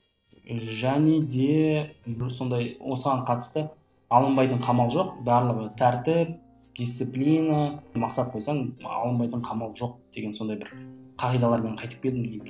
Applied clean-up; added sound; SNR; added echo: neural separator model SepFormer DNS4.